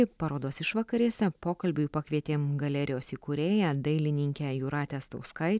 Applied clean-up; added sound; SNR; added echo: none; none; none; none.